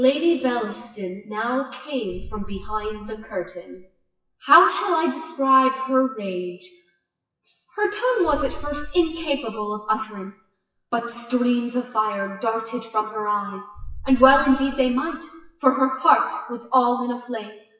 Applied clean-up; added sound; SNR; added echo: classical method WPE with log-MMSE.